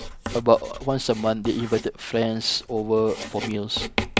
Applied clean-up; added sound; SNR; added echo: none; Writing; 9 dB; none.